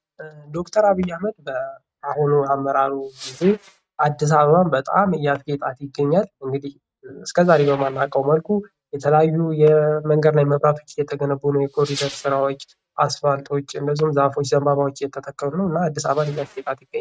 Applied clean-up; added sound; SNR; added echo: neural mask model RNNoise.